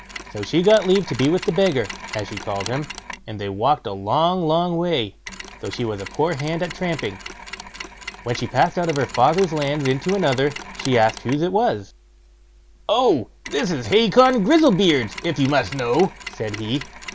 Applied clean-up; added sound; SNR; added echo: none; Mechanisms; 15 dB; none.